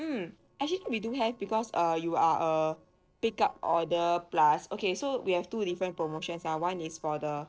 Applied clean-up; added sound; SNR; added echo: neural separator model SepFormer DNS4.